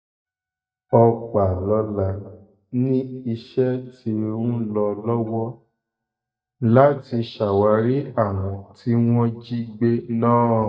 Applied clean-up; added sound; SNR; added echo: neural mask model DeepFilterNet 3.